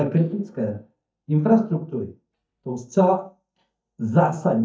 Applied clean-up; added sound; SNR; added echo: neural mask model DeepFilterNet 3.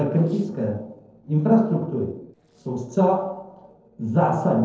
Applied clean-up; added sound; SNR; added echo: neural separator model SepFormer DNS4.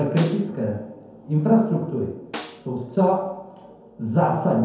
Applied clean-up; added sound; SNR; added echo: none; Snare drum; 17 dB; reverberation time 0.9 s.